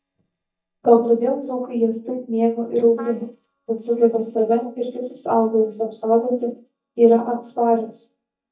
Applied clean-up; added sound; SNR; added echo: neural mask model DeepFilterNet 3.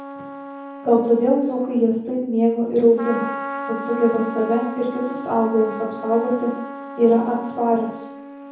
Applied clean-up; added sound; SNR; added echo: none; Trumpet; 12 dB; reverberation time 0.9 s.